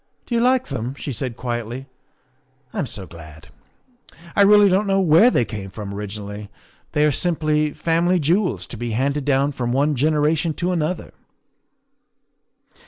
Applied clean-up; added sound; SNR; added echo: none; none; none; none.